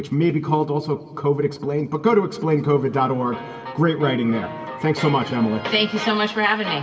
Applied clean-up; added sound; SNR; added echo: none; none; none; reverberation time 2.8 s.